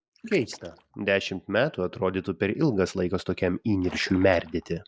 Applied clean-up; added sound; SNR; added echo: neural mask model Resemble Enhance denoiser.